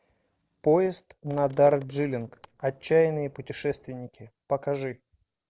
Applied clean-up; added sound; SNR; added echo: neural separator model SepFormer DNS4.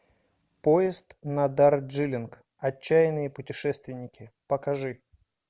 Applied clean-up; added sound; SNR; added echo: none; none; none; none.